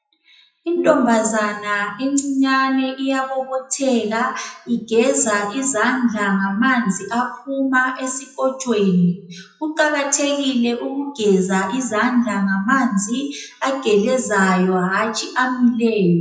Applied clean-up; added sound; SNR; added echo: classical method WPE with log-MMSE.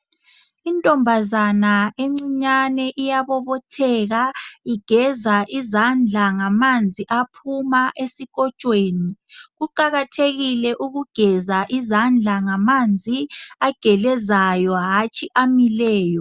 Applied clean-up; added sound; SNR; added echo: none; none; none; none.